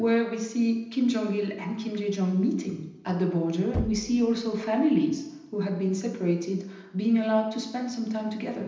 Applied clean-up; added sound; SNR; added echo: none; Knock; 17 dB; reverberation time 0.9 s.